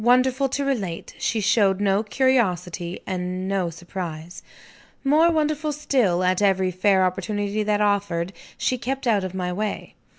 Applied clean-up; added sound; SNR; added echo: none; none; none; none.